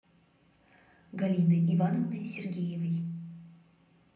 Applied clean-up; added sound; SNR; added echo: none; none; none; reverberation time 0.6 s.